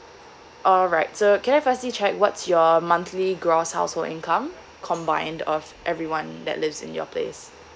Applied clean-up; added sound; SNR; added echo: none; none; none; none.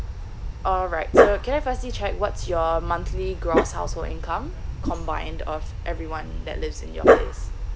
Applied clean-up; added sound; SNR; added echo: none; Dog; -4 dB; none.